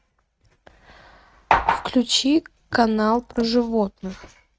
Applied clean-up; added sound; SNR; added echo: neural mask model RNNoise.